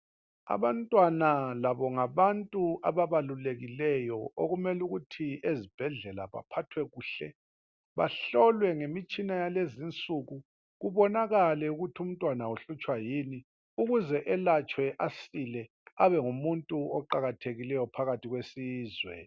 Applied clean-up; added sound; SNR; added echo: none; none; none; none.